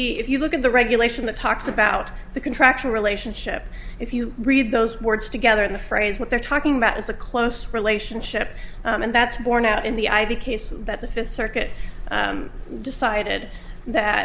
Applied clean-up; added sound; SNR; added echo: none; none; none; none.